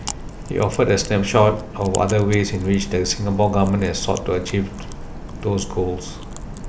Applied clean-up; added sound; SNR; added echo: none; Boat, Water vehicle + Chewing, mastication; 14 dB; none.